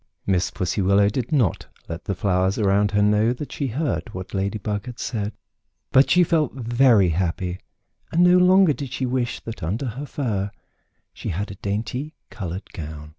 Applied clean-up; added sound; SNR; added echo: none; none; none; none.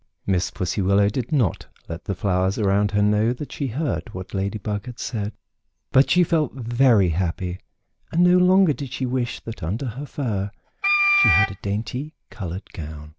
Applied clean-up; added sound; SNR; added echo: none; Wind instrument, woodwind instrument; 0 dB; none.